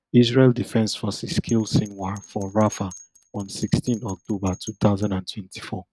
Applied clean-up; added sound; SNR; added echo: neural mask model RNNoise.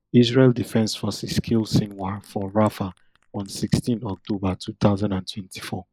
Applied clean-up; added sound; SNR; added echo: neural mask model Resemble Enhance denoiser.